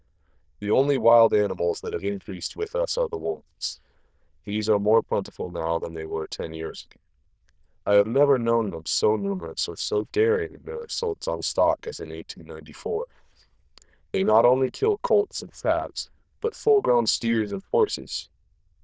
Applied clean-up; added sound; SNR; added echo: neural diffusion model UNIVERSE++.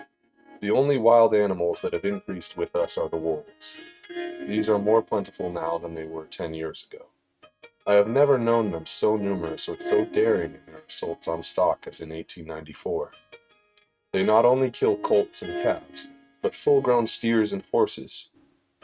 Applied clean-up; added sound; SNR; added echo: neural mask model RNNoise.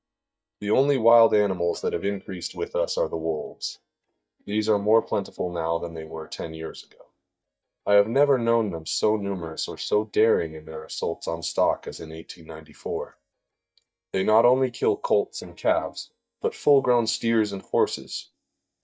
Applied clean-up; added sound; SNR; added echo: neural mask model DeepFilterNet 3.